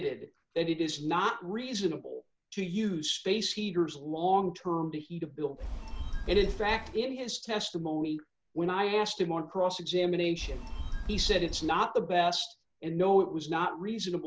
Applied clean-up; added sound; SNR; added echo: none; Telephone; 4 dB; none.